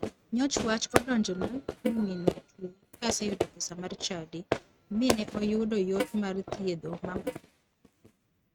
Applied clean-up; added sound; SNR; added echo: neural mask model RNNoise.